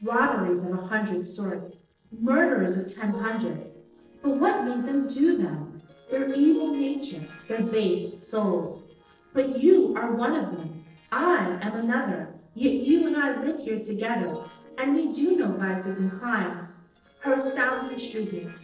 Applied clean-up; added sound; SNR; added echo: neural separator model SepFormer DNS4.